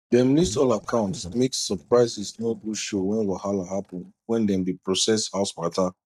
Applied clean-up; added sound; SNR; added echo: neural mask model DeepFilterNet 3.